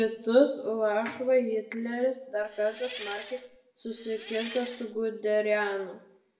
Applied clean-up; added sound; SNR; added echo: none; Engine; 13 dB; reverberation time 0.6 s.